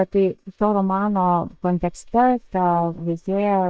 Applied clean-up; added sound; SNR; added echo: neural mask model DeepFilterNet 3.